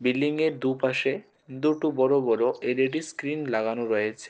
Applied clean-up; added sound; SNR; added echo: neural separator model SepFormer DNS4.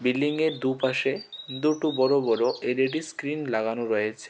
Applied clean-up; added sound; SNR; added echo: none; Bird vocalization, bird call, bird song; 19 dB; none.